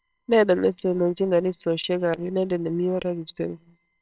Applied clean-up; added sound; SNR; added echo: neural separator model SepFormer WHAMR!.